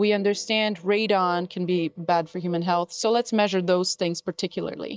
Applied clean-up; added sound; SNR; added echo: neural mask model DeepFilterNet 3.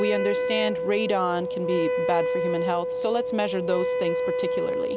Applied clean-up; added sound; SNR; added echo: none; Wind instrument, woodwind instrument; -1 dB; none.